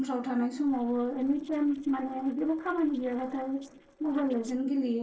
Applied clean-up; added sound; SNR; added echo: neural separator model SepFormer DNS4.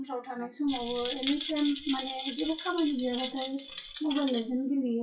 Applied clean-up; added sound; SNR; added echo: classical method WPE with log-MMSE.